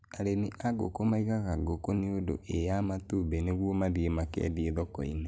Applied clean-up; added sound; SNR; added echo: none; none; none; none.